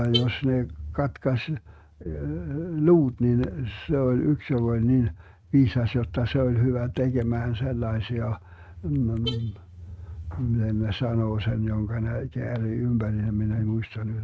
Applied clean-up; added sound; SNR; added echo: neural mask model RNNoise.